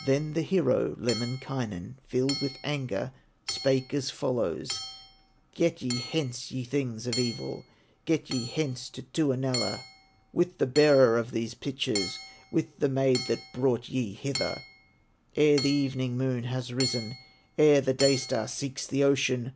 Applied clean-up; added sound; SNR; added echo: none; Hammer / Chink, clink; 12 dB; none.